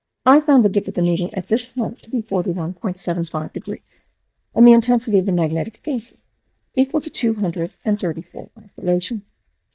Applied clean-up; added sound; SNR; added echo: neural mask model DeepFilterNet 3.